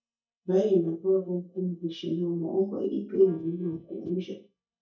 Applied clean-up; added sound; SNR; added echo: neural mask model DeepFilterNet 3.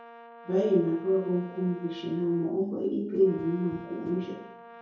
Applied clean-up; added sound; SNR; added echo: none; Brass instrument; 19 dB; reverberation time 0.6 s.